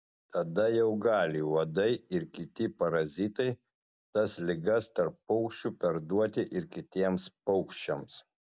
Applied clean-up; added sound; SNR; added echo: none; none; none; none.